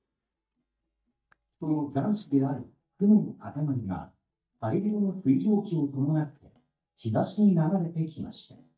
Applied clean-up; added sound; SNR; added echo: neural mask model DeepFilterNet 3.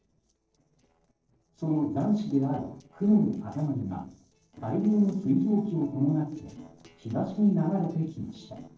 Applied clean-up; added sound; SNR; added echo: neural separator model SepFormer DNS4.